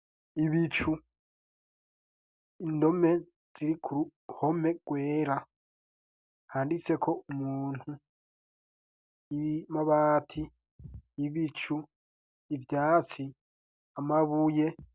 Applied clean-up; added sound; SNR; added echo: none; none; none; none.